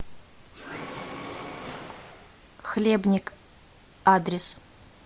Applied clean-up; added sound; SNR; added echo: none; Mechanisms; 12 dB; none.